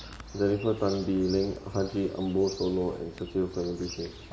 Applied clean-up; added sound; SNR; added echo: none; Chirp, tweet; 14 dB; none.